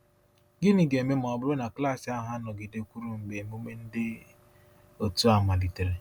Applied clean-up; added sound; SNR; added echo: none; none; none; none.